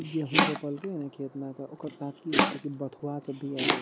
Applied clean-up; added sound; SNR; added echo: none; Domestic sounds, home sounds; -5 dB; none.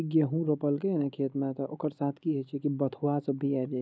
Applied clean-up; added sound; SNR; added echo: none; none; none; none.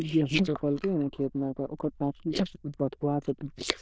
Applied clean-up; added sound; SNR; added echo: neural diffusion model UNIVERSE++.